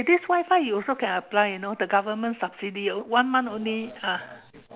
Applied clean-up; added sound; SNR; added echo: none; none; none; none.